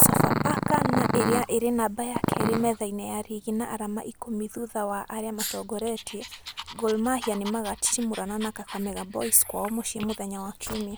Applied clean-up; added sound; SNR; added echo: none; Growling; 4 dB; none.